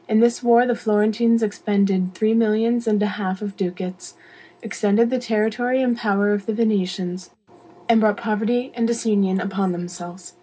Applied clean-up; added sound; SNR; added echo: none; none; none; reverberation time 0.3 s.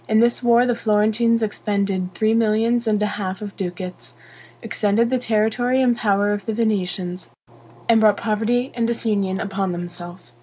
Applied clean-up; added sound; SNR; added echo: none; none; none; none.